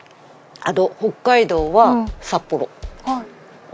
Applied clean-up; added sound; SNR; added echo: none; Bass drum; 17 dB; none.